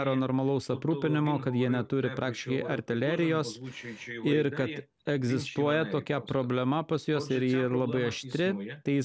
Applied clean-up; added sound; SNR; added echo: none; none; none; none.